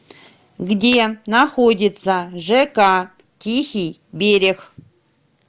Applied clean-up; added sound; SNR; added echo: none; none; none; none.